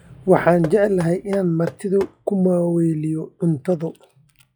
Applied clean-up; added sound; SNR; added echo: classical method log-MMSE.